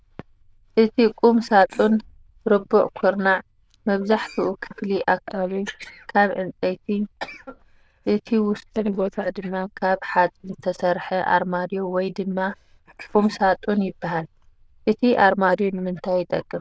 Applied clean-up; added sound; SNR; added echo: neural diffusion model UNIVERSE++.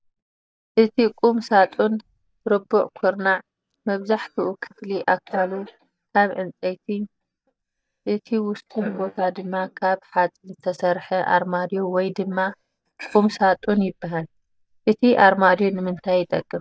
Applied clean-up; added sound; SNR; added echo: neural mask model DeepFilterNet 3.